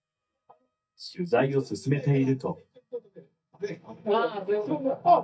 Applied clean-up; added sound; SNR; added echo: neural mask model DeepFilterNet 3.